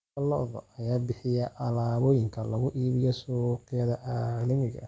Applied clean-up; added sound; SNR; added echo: none; none; none; none.